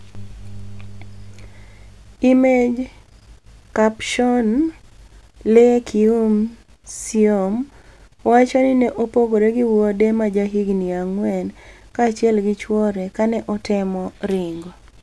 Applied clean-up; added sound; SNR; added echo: none; none; none; none.